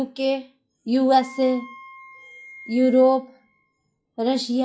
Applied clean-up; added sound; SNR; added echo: classical method log-MMSE.